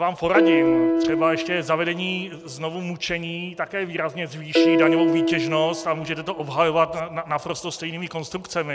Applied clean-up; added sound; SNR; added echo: none; Piano; -1 dB; none.